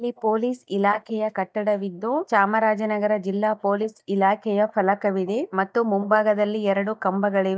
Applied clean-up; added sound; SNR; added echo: neural mask model DeepFilterNet 3.